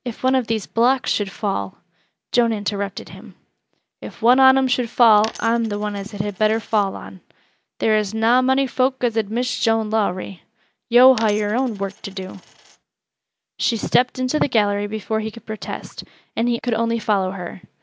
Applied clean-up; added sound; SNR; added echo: none; Coin (dropping); 19 dB; none.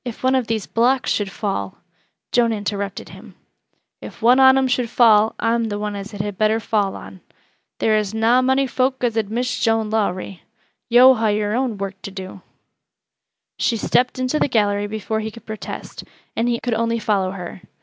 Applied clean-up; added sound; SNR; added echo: none; none; none; none.